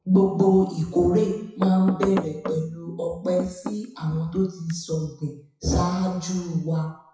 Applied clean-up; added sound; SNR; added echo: classical method WPE with log-MMSE.